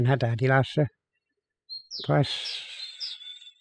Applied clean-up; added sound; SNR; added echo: classical method spectral subtraction.